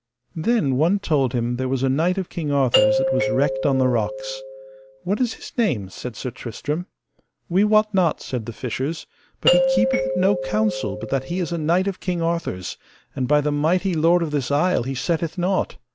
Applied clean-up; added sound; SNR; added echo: none; Doorbell; 1 dB; none.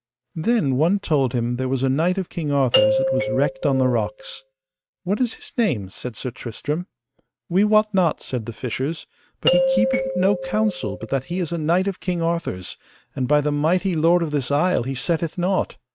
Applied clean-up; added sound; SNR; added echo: neural mask model RNNoise.